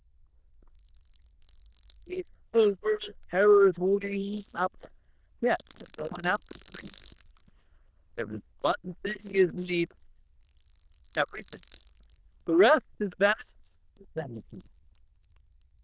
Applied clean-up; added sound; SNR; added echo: neural diffusion model UNIVERSE++.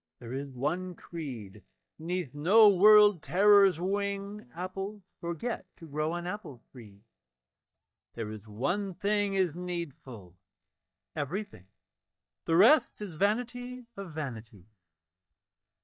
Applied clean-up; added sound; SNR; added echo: neural mask model DeepFilterNet 3.